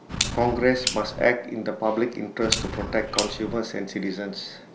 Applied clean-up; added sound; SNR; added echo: none; Clock; 6 dB; none.